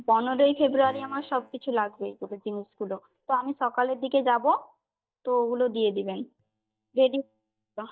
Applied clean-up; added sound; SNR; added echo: neural mask model DeepFilterNet 3.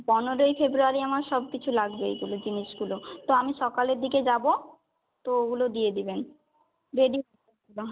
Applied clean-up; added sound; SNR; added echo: none; none; none; none.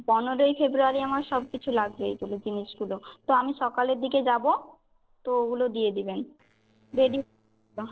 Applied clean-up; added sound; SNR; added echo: neural separator model SepFormer DNS4.